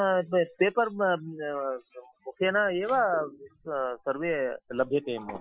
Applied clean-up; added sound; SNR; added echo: classical method Wiener filter.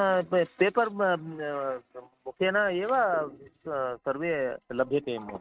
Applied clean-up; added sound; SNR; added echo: neural mask model RNNoise.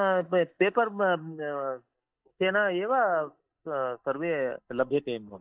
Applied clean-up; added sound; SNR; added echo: neural mask model DeepFilterNet 3.